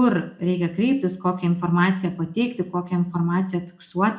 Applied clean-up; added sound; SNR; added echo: none; none; none; reverberation time 0.3 s.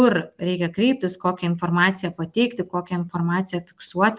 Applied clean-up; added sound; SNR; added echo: none; none; none; none.